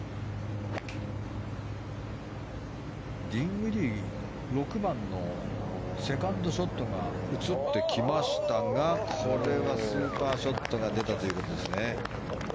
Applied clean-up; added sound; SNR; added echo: none; none; none; none.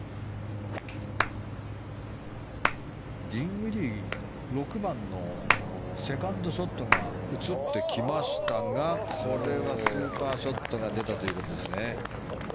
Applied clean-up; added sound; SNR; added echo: none; Hands; 5 dB; none.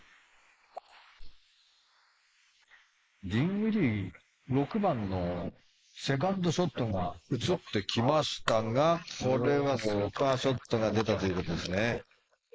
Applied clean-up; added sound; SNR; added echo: neural mask model Resemble Enhance denoiser.